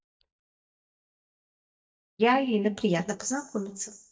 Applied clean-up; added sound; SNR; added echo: neural mask model DeepFilterNet 3.